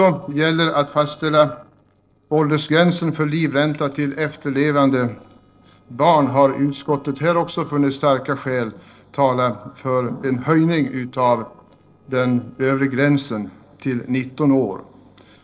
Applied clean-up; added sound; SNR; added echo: neural separator model SepFormer DNS4.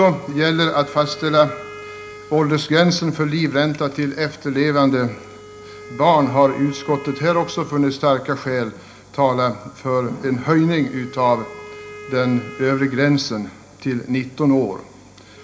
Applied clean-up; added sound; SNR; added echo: none; Wind instrument, woodwind instrument; 20 dB; reverberation time 0.4 s.